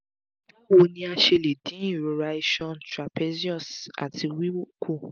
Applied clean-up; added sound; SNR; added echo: none; none; none; none.